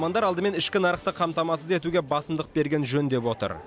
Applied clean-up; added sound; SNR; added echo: none; none; none; none.